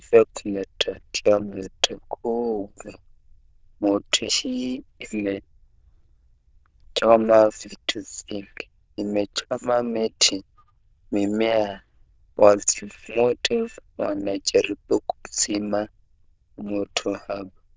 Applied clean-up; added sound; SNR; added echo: neural diffusion model UNIVERSE++.